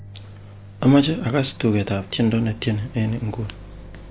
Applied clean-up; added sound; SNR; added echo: none; Microwave oven; 17 dB; none.